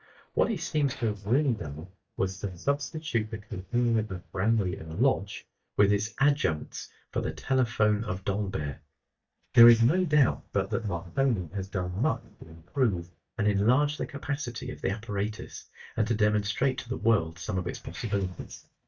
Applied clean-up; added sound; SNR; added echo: neural mask model DeepFilterNet 3.